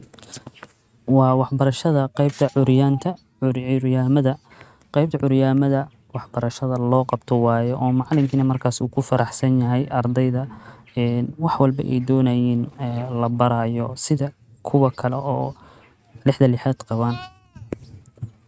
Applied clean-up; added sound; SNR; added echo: neural mask model RNNoise.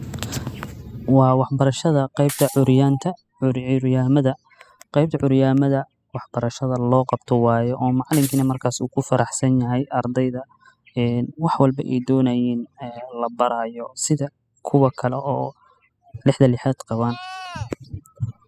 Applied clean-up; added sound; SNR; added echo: classical method spectral subtraction.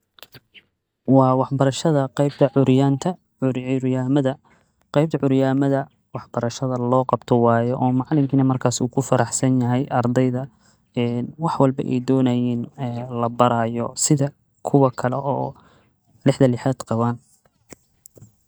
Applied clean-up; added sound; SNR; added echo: neural mask model DeepFilterNet 3.